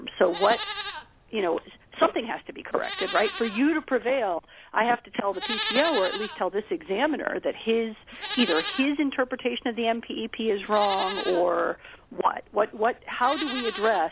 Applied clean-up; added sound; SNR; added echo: none; Livestock, farm animals, working animals; 9 dB; none.